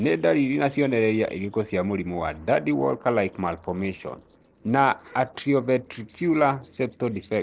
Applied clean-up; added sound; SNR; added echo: neural separator model SepFormer DNS4.